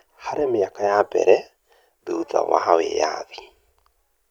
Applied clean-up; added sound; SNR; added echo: none; none; none; none.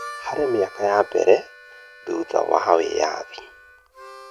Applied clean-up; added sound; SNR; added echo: none; Harmonica; 18 dB; none.